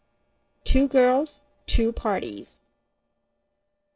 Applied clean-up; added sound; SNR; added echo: neural separator model SepFormer DNS4.